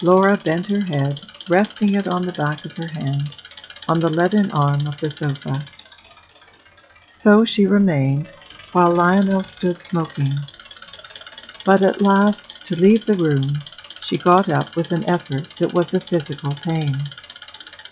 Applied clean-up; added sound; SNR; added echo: classical method log-MMSE.